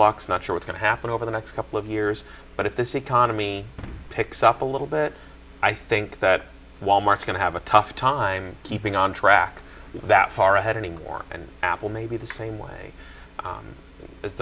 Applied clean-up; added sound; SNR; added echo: none; Boom; 19 dB; none.